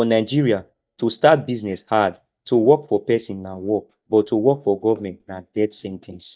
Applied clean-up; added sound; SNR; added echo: neural mask model DeepFilterNet 3.